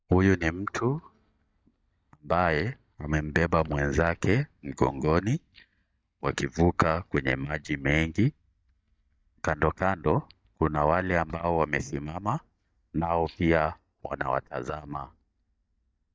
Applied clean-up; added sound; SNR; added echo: neural mask model DeepFilterNet 3.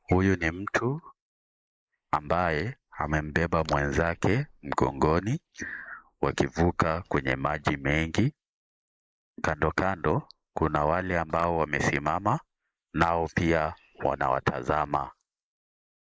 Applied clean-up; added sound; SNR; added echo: neural mask model Resemble Enhance denoiser.